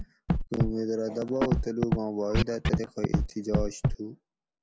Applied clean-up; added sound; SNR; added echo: none; Scratching (performance technique); -2 dB; none.